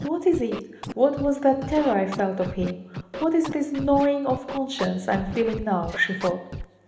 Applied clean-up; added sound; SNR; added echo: none; Scratching (performance technique); 12 dB; reverberation time 1.0 s.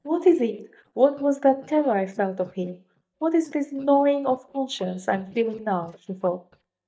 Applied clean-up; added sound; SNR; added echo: neural mask model DeepFilterNet 3.